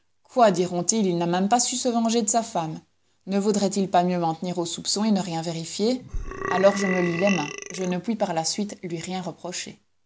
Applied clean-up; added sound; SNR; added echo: none; Burping, eructation; 7 dB; none.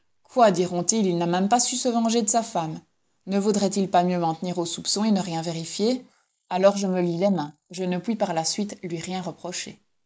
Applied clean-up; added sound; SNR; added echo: neural mask model Resemble Enhance denoiser.